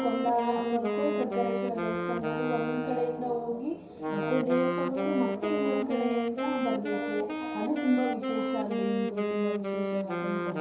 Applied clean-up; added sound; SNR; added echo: none; Wind instrument, woodwind instrument; 0 dB; reverberation time 0.6 s.